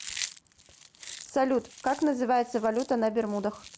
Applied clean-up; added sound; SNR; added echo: none; Chewing, mastication; 15 dB; none.